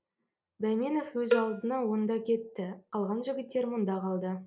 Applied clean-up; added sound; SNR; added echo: none; Cowbell; 5 dB; none.